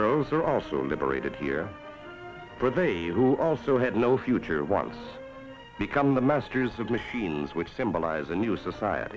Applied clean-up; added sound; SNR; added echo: none; none; none; none.